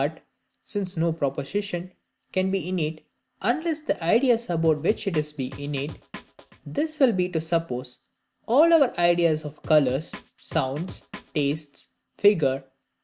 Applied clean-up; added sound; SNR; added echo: none; Drum; 17 dB; none.